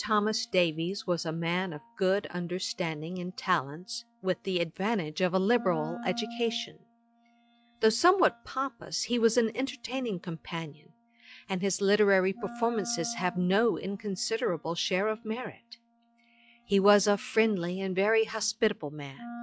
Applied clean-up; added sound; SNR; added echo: classical method log-MMSE.